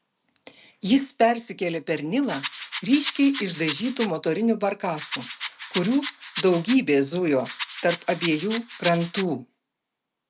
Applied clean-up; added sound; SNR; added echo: none; Rattle; 10 dB; none.